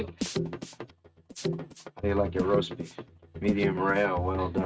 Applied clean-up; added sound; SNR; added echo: neural mask model RNNoise.